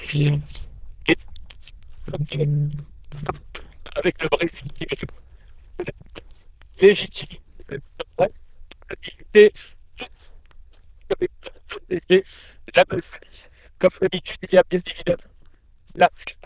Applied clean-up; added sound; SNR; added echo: neural diffusion model UNIVERSE++.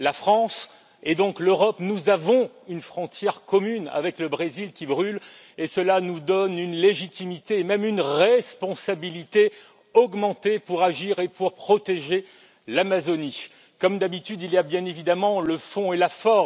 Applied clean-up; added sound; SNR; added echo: none; none; none; none.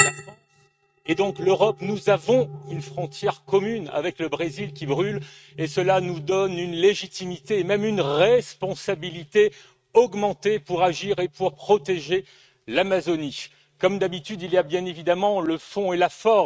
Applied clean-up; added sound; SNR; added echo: neural mask model RNNoise.